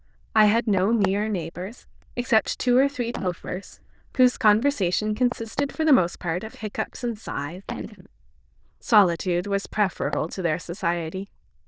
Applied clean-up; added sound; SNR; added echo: neural diffusion model UNIVERSE++.